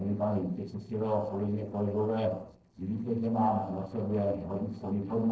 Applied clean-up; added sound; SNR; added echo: neural separator model SepFormer DNS4.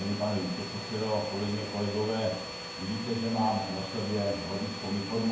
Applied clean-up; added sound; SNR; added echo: none; Domestic sounds, home sounds; 8 dB; reverberation time 0.9 s.